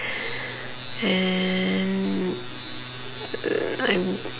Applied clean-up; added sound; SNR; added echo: none; none; none; none.